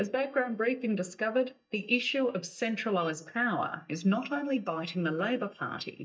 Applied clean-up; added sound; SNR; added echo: neural mask model DeepFilterNet 3.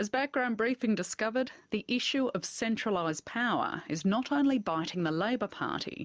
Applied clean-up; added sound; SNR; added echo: none; none; none; none.